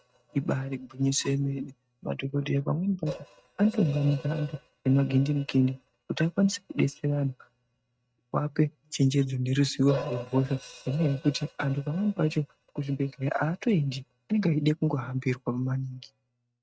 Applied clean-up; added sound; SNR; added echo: neural mask model RNNoise.